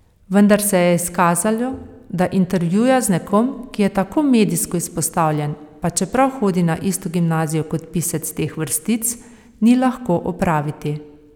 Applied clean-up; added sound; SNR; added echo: none; none; none; none.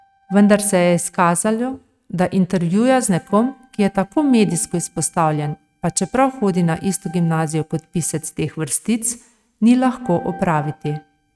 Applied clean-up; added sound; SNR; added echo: neural mask model RNNoise.